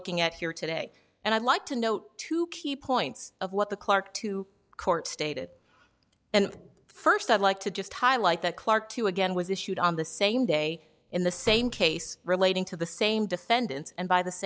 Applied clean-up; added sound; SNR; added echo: neural separator model SepFormer DNS4.